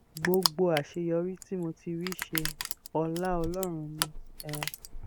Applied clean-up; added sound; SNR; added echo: none; Crushing; 5 dB; none.